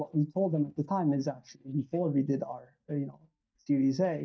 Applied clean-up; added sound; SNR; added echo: neural mask model DeepFilterNet 3.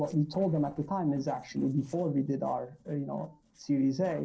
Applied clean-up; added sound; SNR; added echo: neural separator model SepFormer DNS4.